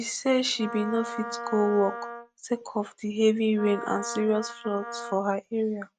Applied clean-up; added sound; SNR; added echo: neural mask model RNNoise.